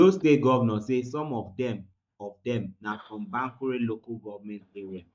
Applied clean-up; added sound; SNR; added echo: neural mask model DeepFilterNet 3.